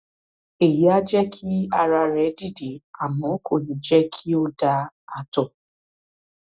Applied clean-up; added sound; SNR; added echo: none; none; none; none.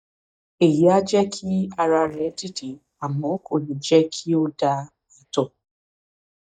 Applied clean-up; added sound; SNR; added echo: neural mask model DeepFilterNet 3.